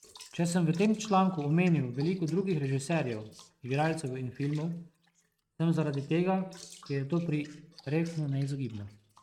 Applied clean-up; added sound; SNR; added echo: neural mask model RNNoise.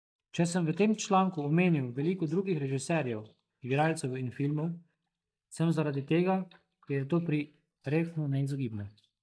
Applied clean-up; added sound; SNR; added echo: neural mask model DeepFilterNet 3.